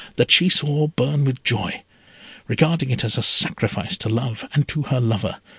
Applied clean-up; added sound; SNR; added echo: none; none; none; none.